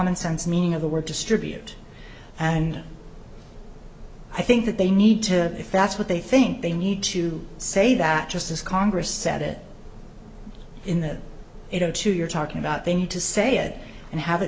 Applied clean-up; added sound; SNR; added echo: none; none; none; none.